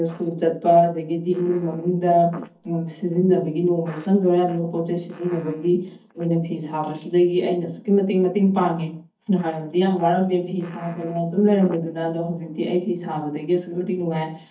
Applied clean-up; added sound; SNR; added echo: neural mask model DeepFilterNet 3.